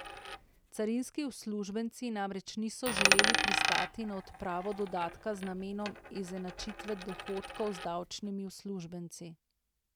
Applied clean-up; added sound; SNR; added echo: none; Coin (dropping); -1 dB; none.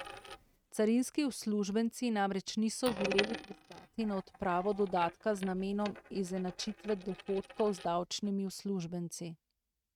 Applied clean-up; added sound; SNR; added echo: neural mask model RNNoise.